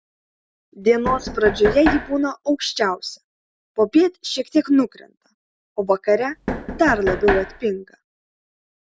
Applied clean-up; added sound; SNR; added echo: none; Knock; 5 dB; none.